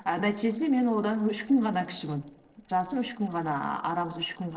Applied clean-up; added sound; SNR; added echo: neural separator model SepFormer DNS4.